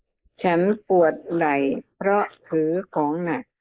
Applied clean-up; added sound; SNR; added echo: neural mask model Resemble Enhance denoiser.